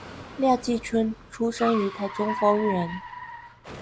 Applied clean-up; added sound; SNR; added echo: none; Car; 10 dB; none.